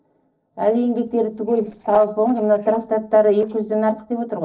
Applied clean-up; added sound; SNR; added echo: neural separator model SepFormer DNS4.